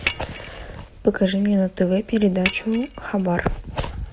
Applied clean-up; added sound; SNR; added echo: none; Shatter; 6 dB; none.